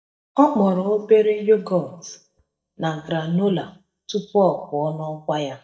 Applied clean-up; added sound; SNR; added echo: neural mask model DeepFilterNet 3.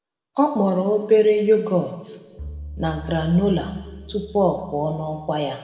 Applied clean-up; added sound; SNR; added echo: none; Bowed string instrument; 16 dB; reverberation time 1.4 s.